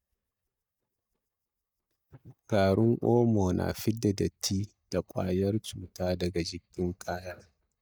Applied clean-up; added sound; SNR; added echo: neural mask model DeepFilterNet 3.